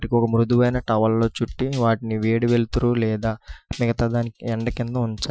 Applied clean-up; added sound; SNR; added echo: classical method Wiener filter.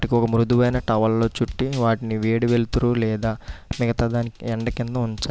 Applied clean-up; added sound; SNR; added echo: none; Drum kit; 16 dB; none.